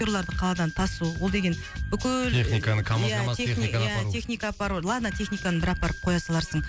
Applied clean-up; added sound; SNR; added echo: none; Wind instrument, woodwind instrument; 17 dB; none.